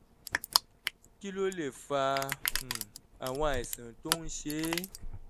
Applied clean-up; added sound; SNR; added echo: none; Crushing; 0 dB; none.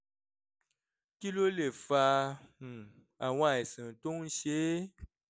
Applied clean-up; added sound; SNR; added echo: none; none; none; none.